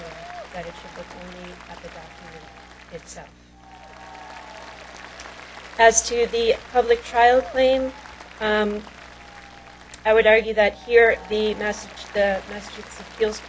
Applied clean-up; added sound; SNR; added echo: none; Applause; 18 dB; none.